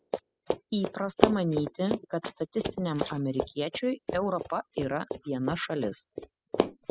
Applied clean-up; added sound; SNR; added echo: classical method spectral subtraction.